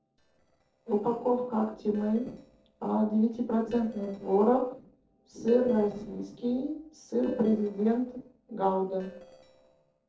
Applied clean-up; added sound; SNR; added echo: neural separator model SepFormer DNS4.